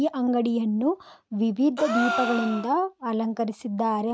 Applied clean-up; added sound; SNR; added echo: neural mask model RNNoise.